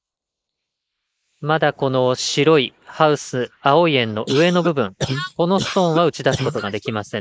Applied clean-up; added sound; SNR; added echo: neural mask model Resemble Enhance denoiser.